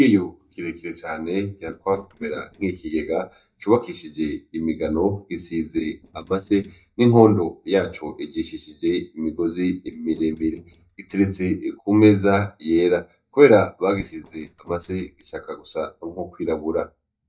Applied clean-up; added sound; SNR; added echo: neural mask model DeepFilterNet 3.